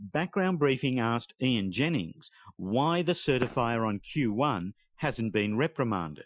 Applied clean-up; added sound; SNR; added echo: classical method Wiener filter.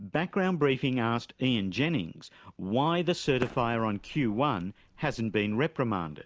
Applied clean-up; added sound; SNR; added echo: none; Fireworks; 16 dB; none.